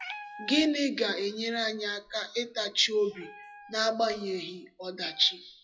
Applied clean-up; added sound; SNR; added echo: classical method WPE with log-MMSE.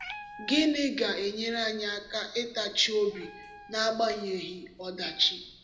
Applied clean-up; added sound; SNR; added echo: none; Meow; 19 dB; reverberation time 0.7 s.